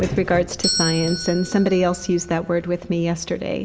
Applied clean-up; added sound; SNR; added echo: none; Doorbell; 8 dB; reverberation time 0.4 s.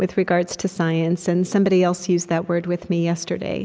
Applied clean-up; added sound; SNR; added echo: none; none; none; none.